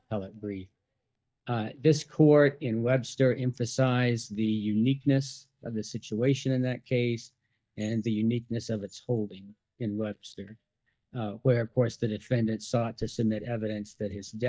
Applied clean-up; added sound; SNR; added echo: neural mask model DeepFilterNet 3.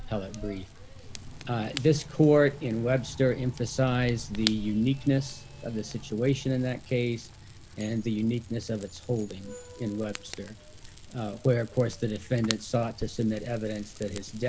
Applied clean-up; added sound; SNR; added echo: none; Fire / Rain; 13 dB; none.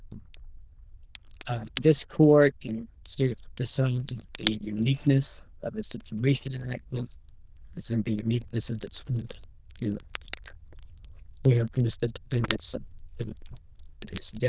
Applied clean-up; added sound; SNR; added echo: neural diffusion model UNIVERSE++.